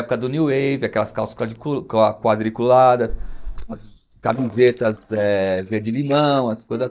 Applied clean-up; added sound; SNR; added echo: neural mask model DeepFilterNet 3.